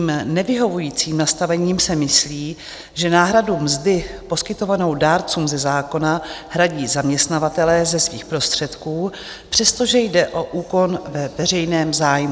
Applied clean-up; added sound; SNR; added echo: none; none; none; none.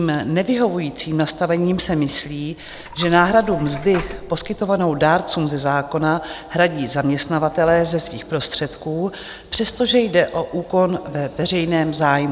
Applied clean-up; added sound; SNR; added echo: none; Coin (dropping); 16 dB; none.